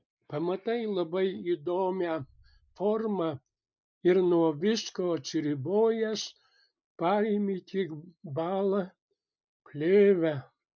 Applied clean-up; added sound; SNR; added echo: neural mask model Resemble Enhance denoiser.